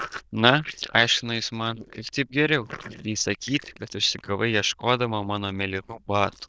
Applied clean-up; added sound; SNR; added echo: neural diffusion model UNIVERSE++.